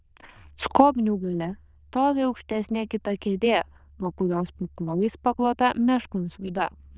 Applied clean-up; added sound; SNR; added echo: neural diffusion model UNIVERSE++.